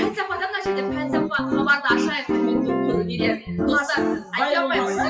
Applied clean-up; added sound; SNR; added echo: classical method WPE with log-MMSE.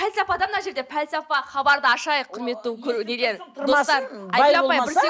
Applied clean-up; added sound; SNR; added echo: none; none; none; none.